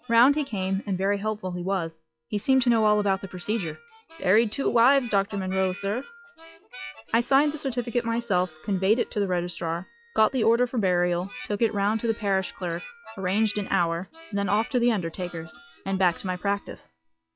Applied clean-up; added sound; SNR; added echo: classical method log-MMSE.